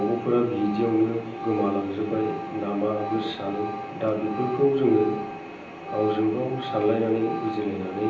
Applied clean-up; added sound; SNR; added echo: none; Organ; 11 dB; reverberation time 0.6 s.